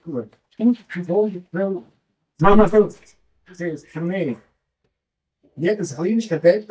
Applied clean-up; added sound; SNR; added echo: neural mask model DeepFilterNet 3.